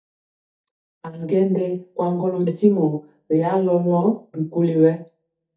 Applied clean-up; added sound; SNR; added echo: neural mask model DeepFilterNet 3.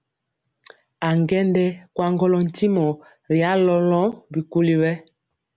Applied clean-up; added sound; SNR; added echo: none; none; none; none.